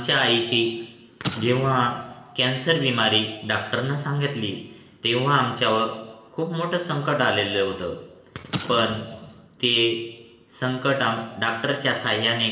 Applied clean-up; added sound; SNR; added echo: none; Explosion; 13 dB; reverberation time 0.9 s.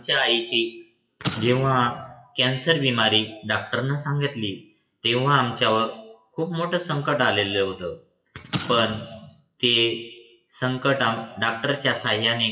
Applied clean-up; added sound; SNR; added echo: classical method WPE with log-MMSE.